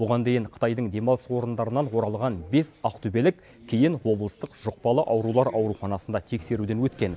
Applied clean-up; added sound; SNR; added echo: none; none; none; none.